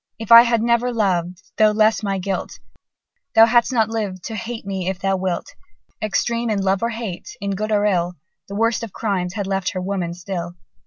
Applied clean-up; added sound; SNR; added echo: none; none; none; none.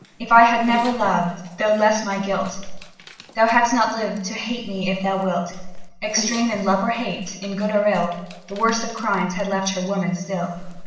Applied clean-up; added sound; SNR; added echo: none; Dog; 19 dB; reverberation time 0.8 s.